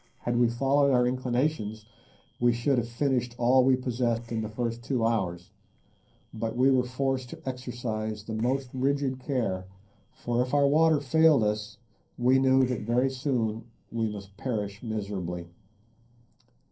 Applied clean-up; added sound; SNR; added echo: neural separator model SepFormer DNS4.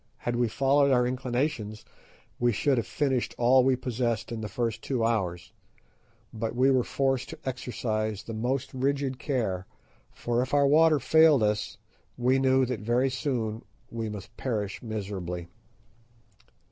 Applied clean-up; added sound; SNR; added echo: none; none; none; none.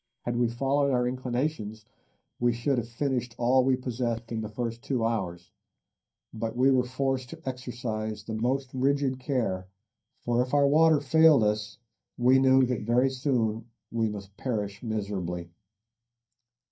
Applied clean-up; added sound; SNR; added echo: neural mask model DeepFilterNet 3.